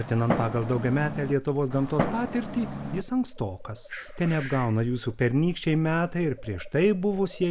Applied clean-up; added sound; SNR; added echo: none; Fireworks; 6 dB; none.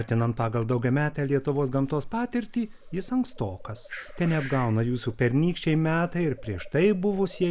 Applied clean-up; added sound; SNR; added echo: none; none; none; none.